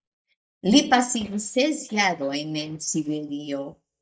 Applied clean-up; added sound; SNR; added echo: neural mask model DeepFilterNet 3.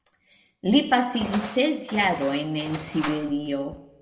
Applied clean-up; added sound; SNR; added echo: none; Engine; 12 dB; reverberation time 0.9 s.